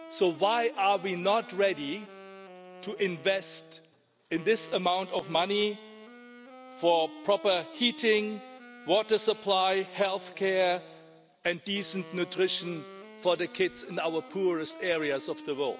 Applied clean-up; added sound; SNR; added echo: none; Wind instrument, woodwind instrument; 18 dB; none.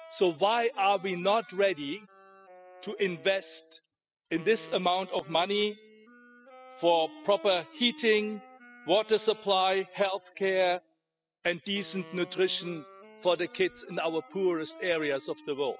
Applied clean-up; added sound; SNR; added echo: classical method spectral subtraction.